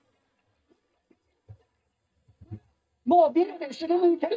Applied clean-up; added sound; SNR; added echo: neural mask model DeepFilterNet 3.